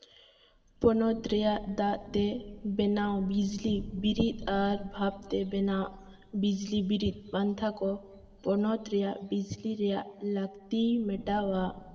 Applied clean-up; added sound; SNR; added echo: none; Thunder / Rain; 17 dB; reverberation time 1.6 s.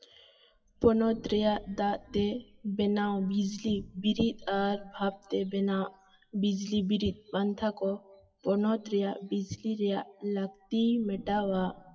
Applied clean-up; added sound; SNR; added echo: classical method WPE with log-MMSE.